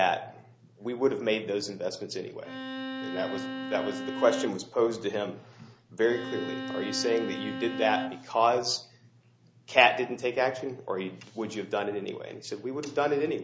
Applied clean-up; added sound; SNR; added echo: none; Bowed string instrument; 7 dB; none.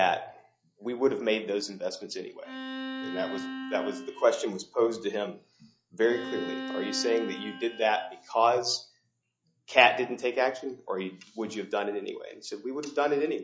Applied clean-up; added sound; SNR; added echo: classical method log-MMSE.